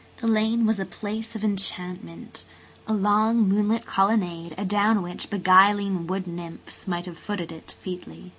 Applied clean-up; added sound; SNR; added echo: none; none; none; none.